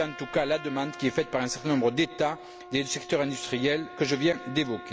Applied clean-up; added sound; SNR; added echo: none; Trumpet; 15 dB; none.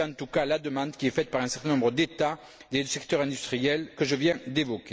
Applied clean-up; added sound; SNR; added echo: none; none; none; none.